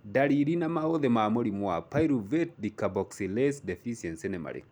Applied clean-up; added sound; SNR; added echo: none; none; none; none.